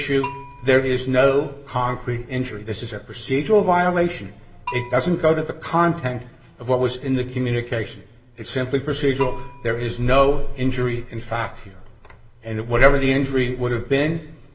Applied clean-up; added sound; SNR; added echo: none; Bell; 19 dB; reverberation time 1.3 s.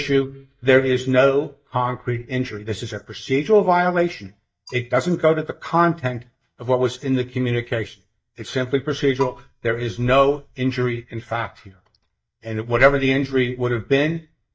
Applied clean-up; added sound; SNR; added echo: neural mask model DeepFilterNet 3.